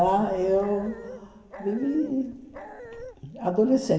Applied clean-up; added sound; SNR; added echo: none; Dog; 15 dB; reverberation time 2.6 s.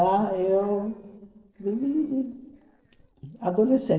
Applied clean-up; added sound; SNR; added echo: neural separator model SepFormer DNS4.